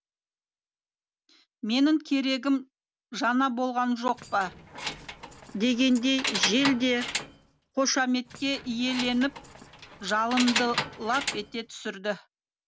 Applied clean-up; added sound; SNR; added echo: none; Keys jangling; 7 dB; none.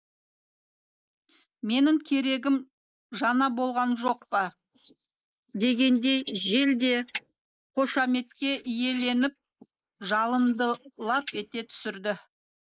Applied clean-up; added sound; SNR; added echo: neural mask model Resemble Enhance denoiser.